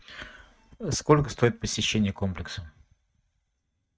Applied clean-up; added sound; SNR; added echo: neural mask model RNNoise.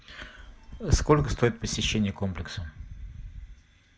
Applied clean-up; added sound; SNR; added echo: none; Telephone; 18 dB; none.